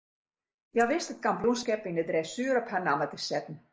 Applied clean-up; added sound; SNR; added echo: neural mask model Resemble Enhance denoiser.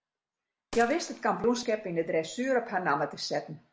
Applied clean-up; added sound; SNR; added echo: none; Gunshot, gunfire; 19 dB; none.